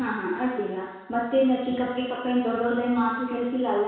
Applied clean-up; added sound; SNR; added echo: none; none; none; reverberation time 1.1 s.